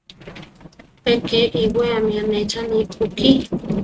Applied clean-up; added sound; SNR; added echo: neural mask model RNNoise.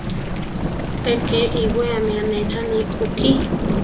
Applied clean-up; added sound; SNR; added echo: none; Thunder / Rain; 0 dB; none.